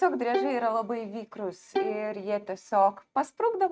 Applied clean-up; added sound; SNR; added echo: neural mask model RNNoise.